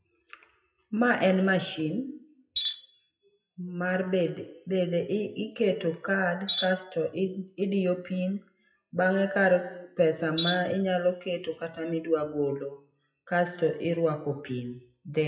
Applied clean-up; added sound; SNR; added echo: classical method WPE with log-MMSE.